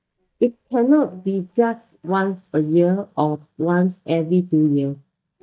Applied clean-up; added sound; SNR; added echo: neural mask model DeepFilterNet 3.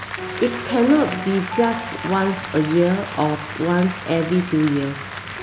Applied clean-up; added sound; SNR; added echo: none; Applause + Piano; 10 dB; none.